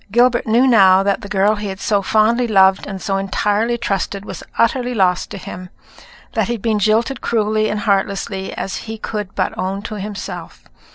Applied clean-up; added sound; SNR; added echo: none; none; none; none.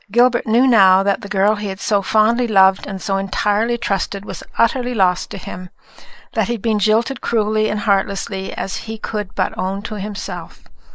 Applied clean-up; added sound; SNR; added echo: neural mask model Resemble Enhance denoiser.